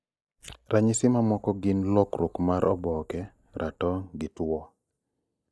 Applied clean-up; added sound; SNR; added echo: neural mask model DeepFilterNet 3.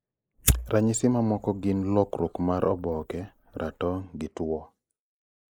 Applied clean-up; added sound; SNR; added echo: neural mask model Resemble Enhance denoiser.